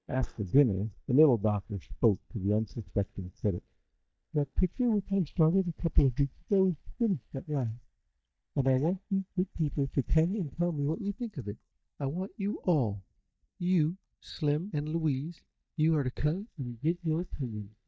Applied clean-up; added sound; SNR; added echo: neural mask model DeepFilterNet 3.